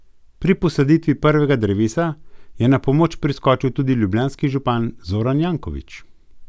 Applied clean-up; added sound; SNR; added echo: none; none; none; none.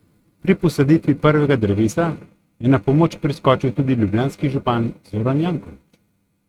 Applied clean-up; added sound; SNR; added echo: neural mask model RNNoise.